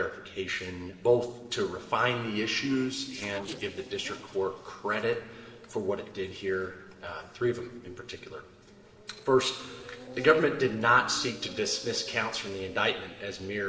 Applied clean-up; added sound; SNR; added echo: neural separator model SepFormer DNS4.